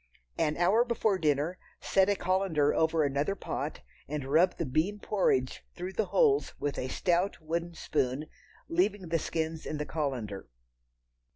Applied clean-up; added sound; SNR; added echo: none; none; none; none.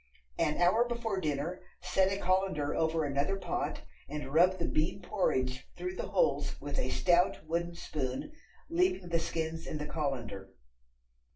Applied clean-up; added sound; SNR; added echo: none; none; none; reverberation time 0.2 s.